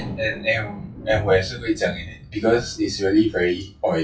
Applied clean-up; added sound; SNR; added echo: classical method WPE with log-MMSE.